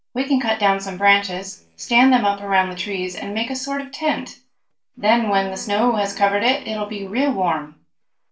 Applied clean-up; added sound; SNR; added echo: neural separator model SepFormer DNS4.